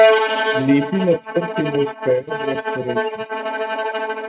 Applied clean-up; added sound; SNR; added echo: neural mask model RNNoise.